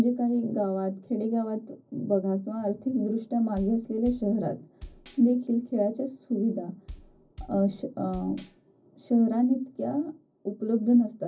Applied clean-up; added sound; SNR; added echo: none; Bass drum; 19 dB; reverberation time 0.4 s.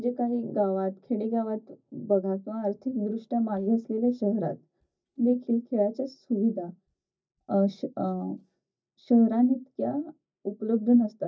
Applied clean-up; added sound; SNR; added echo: neural mask model DeepFilterNet 3.